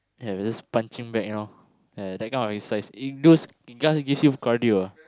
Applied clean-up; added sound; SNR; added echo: none; none; none; none.